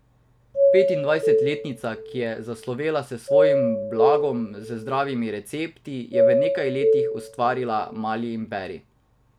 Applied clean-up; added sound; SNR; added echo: none; Doorbell; -5 dB; none.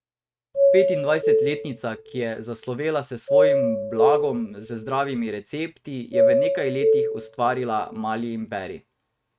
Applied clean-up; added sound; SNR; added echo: neural mask model RNNoise.